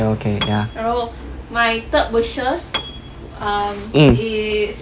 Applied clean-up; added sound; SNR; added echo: none; Piano; 16 dB; none.